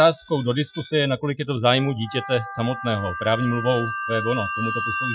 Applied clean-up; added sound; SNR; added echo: classical method Wiener filter.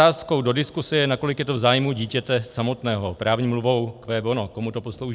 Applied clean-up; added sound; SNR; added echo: none; none; none; none.